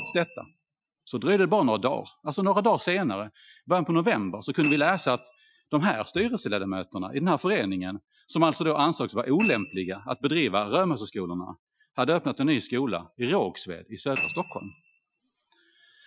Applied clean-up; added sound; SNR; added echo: classical method Wiener filter.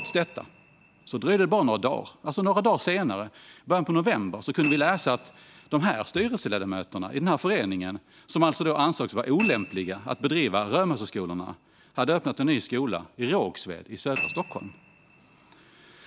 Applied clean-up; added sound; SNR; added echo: none; Piano; 16 dB; none.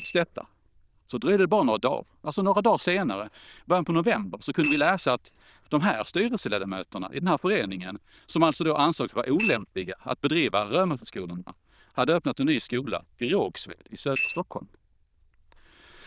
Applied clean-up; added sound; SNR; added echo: neural diffusion model UNIVERSE++.